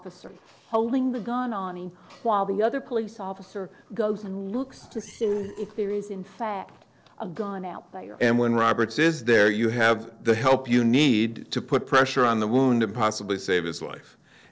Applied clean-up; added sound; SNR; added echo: neural separator model SepFormer DNS4.